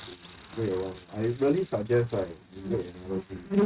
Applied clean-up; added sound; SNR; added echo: neural mask model RNNoise.